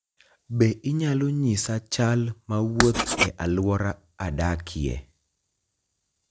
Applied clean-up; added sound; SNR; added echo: none; Writing; 2 dB; none.